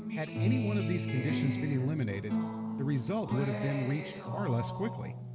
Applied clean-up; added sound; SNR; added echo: none; Acoustic guitar; 1 dB; reverberation time 1.6 s.